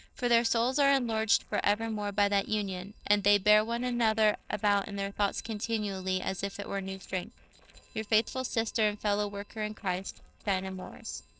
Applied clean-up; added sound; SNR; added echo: neural separator model SepFormer DNS4.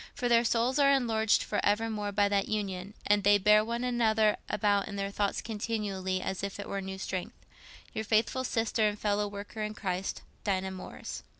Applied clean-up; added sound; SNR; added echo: none; none; none; none.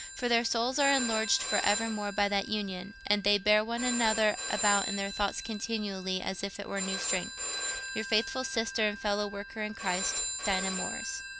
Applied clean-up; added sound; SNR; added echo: none; Telephone; 5 dB; none.